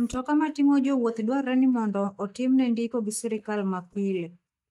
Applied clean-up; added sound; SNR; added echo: neural mask model DeepFilterNet 3.